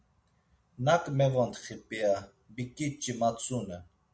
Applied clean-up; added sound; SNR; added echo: none; none; none; none.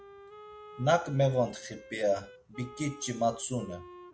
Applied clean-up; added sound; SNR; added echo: none; Wind instrument, woodwind instrument; 18 dB; none.